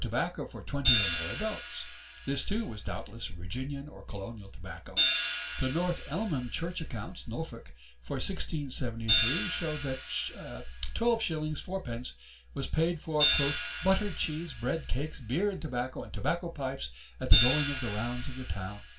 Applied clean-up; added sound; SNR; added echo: none; Hi-hat; 4 dB; reverberation time 0.2 s.